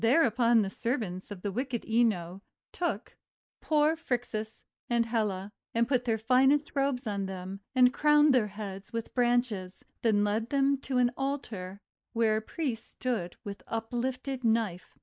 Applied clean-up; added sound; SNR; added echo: neural mask model Resemble Enhance denoiser.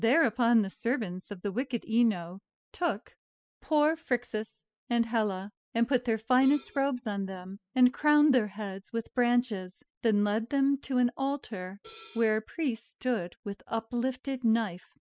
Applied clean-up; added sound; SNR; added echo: classical method spectral subtraction.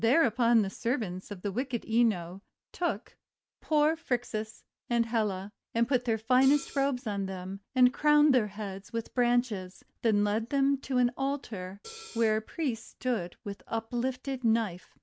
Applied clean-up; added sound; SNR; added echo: none; Hi-hat; 16 dB; none.